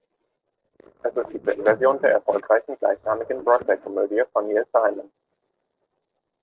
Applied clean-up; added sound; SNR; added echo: neural separator model SepFormer DNS4.